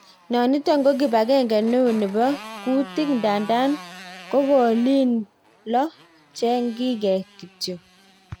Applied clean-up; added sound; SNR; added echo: none; Motorcycle; 20 dB; none.